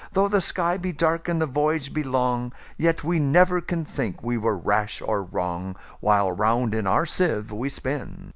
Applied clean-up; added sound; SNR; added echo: none; none; none; none.